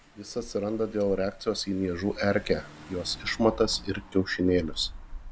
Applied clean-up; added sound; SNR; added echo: none; Engine / Car; 14 dB; none.